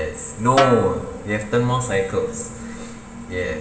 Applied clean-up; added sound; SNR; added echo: none; Snare drum; 5 dB; reverberation time 2.1 s.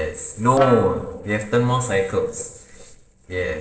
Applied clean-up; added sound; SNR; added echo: neural separator model SepFormer DNS4.